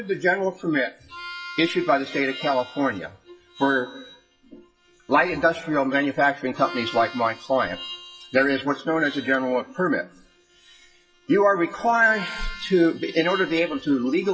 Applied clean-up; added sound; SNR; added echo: classical method WPE with log-MMSE.